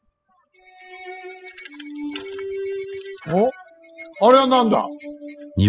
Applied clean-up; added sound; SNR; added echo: classical method spectral subtraction.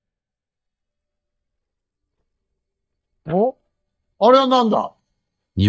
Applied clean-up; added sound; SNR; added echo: neural mask model DeepFilterNet 3.